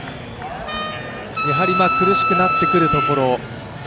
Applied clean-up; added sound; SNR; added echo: none; Wind instrument, woodwind instrument; -1 dB; none.